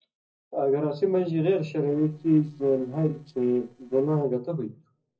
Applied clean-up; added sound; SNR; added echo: neural separator model SepFormer DNS4.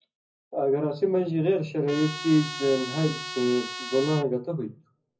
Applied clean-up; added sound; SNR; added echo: none; Trumpet; 10 dB; reverberation time 0.4 s.